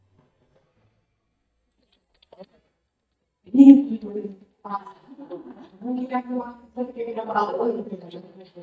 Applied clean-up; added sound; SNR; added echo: neural mask model DeepFilterNet 3.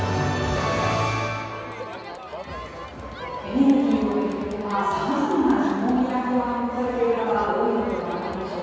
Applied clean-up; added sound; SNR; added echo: none; Crowd; 13 dB; reverberation time 2.2 s.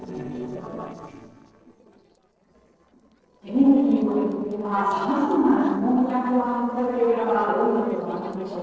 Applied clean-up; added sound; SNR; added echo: neural separator model SepFormer DNS4.